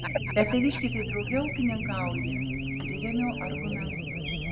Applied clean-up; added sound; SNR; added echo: none; Race car, auto racing / Alarm; 1 dB; none.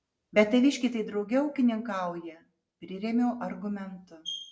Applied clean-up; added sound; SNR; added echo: none; none; none; none.